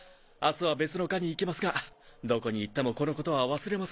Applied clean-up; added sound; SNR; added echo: none; none; none; none.